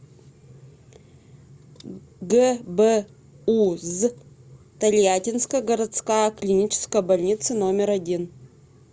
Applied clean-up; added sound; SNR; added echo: none; none; none; none.